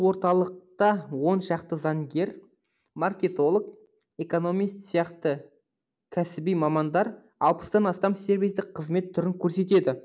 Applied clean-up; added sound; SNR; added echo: none; none; none; none.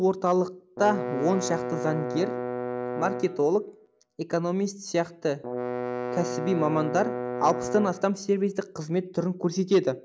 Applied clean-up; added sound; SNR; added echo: none; Bowed string instrument; 5 dB; none.